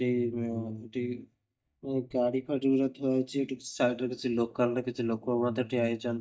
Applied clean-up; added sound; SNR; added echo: neural mask model DeepFilterNet 3.